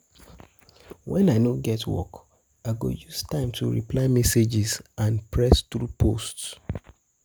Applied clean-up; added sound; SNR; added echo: none; none; none; none.